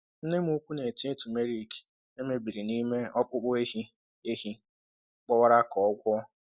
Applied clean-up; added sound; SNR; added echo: none; none; none; none.